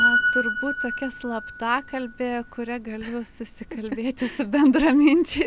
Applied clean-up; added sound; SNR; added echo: none; Piano; 5 dB; none.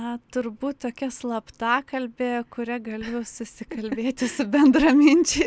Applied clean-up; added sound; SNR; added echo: none; none; none; none.